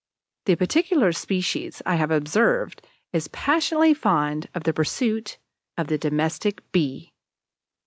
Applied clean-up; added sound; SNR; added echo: none; none; none; none.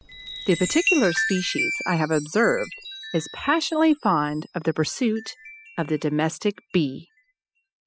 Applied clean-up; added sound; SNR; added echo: classical method spectral subtraction.